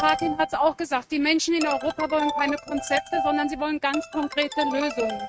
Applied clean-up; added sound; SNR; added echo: neural mask model RNNoise.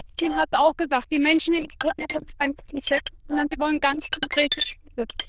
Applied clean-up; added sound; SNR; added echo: neural diffusion model UNIVERSE++.